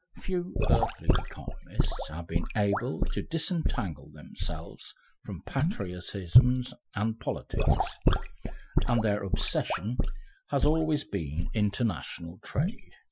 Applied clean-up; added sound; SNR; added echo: classical method Wiener filter.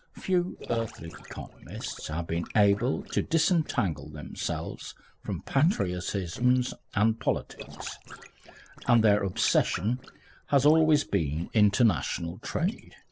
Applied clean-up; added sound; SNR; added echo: neural separator model SepFormer DNS4.